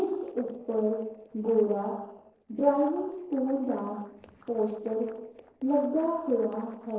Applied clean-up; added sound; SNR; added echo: neural separator model SepFormer DNS4.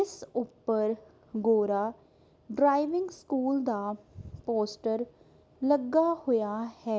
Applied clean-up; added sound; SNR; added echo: none; none; none; none.